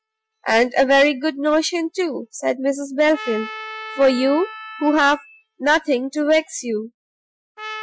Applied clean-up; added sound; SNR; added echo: classical method Wiener filter.